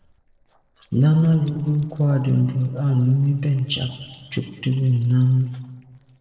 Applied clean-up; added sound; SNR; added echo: neural separator model SepFormer DNS4.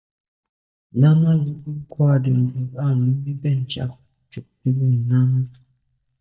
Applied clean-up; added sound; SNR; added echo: neural mask model DeepFilterNet 3.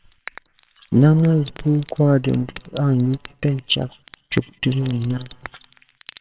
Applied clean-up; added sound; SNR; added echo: neural separator model SepFormer WHAMR!.